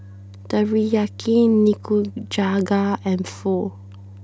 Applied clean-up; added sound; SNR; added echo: none; Organ; 18 dB; none.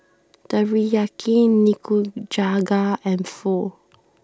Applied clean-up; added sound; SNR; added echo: none; none; none; none.